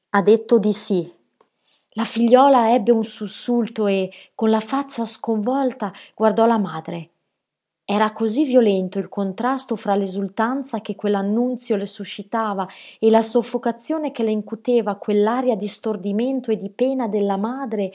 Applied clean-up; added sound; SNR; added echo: none; none; none; none.